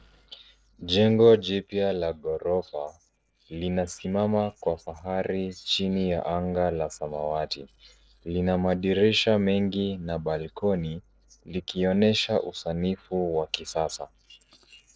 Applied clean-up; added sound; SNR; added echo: neural separator model SepFormer DNS4.